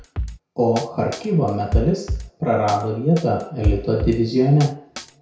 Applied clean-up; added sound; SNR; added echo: none; Drum kit; 7 dB; reverberation time 0.6 s.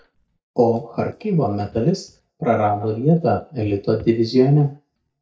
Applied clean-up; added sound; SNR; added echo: neural mask model DeepFilterNet 3.